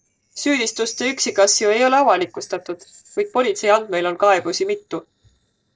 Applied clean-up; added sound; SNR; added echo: neural separator model SepFormer DNS4.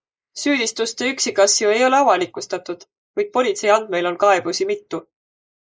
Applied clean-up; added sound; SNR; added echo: neural mask model Resemble Enhance denoiser.